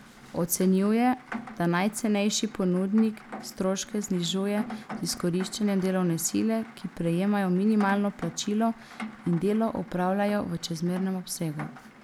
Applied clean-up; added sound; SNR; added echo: none; Rain; 16 dB; none.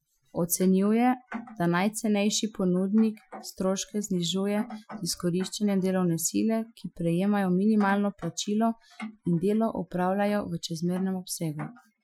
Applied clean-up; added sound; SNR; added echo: classical method Wiener filter.